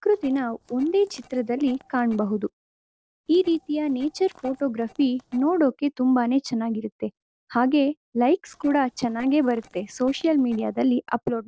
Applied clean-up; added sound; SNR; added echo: neural separator model SepFormer DNS4.